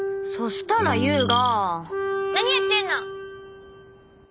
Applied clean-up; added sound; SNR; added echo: none; none; none; none.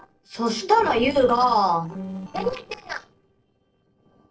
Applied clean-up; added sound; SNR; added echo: neural separator model SepFormer DNS4.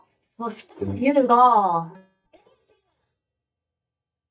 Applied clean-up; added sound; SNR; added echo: neural mask model DeepFilterNet 3.